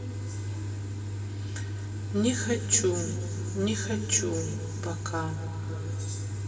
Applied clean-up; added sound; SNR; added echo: none; none; none; reverberation time 3.0 s.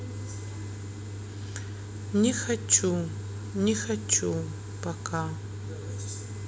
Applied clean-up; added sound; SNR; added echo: none; none; none; none.